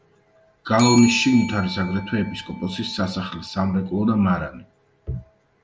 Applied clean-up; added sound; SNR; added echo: none; Bell; 13 dB; none.